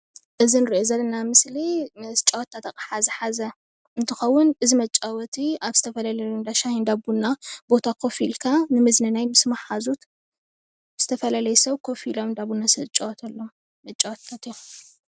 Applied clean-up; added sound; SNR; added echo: none; none; none; none.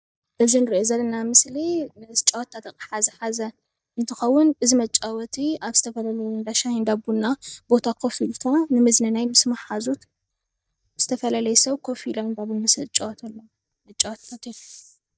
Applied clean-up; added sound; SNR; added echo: neural mask model DeepFilterNet 3.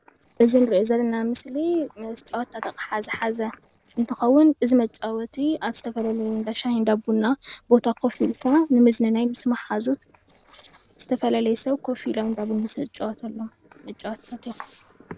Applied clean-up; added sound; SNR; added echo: neural separator model SepFormer DNS4.